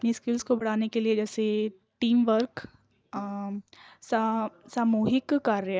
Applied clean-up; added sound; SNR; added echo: neural mask model DeepFilterNet 3.